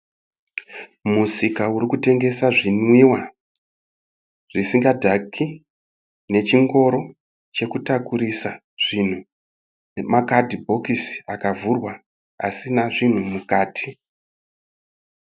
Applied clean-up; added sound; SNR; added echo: none; none; none; none.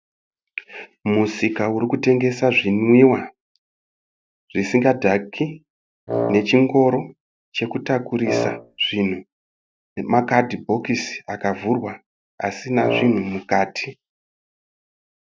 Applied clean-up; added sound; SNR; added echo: none; Wind instrument, woodwind instrument; 4 dB; none.